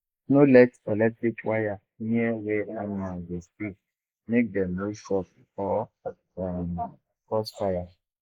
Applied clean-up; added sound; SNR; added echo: neural mask model Resemble Enhance denoiser.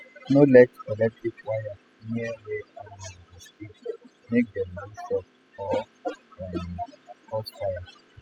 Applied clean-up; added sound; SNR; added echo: classical method spectral subtraction.